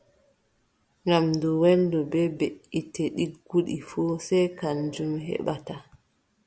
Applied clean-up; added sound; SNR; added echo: none; none; none; none.